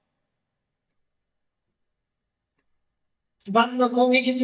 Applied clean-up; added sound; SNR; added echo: neural mask model DeepFilterNet 3.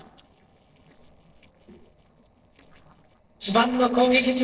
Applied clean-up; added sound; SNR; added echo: neural separator model SepFormer DNS4.